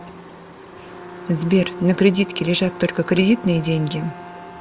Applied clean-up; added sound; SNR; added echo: none; Bowed string instrument; 16 dB; none.